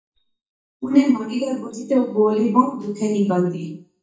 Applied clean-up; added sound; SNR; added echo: neural mask model DeepFilterNet 3.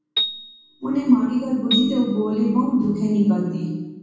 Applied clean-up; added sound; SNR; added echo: none; Piano; 9 dB; reverberation time 1.2 s.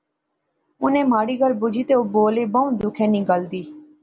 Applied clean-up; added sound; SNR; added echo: none; none; none; none.